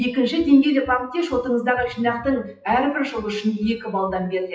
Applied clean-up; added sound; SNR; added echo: classical method WPE with log-MMSE.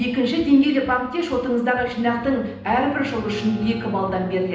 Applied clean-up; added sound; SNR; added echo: none; Bowed string instrument; 17 dB; reverberation time 0.9 s.